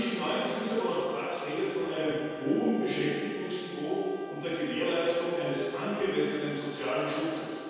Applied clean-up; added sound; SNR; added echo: none; Brass instrument; 18 dB; reverberation time 2.1 s.